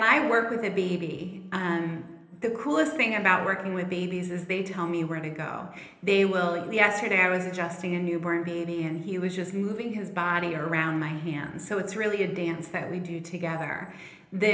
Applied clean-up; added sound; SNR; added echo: none; none; none; reverberation time 1.0 s.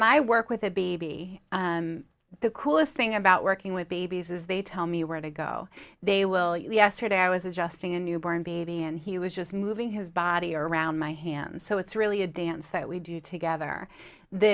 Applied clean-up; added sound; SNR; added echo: none; none; none; none.